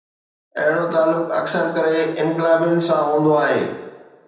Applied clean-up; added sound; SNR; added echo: none; none; none; reverberation time 0.8 s.